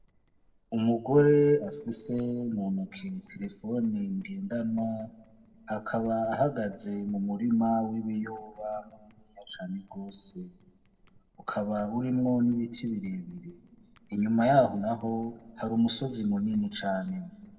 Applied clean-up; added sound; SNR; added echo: neural separator model SepFormer DNS4.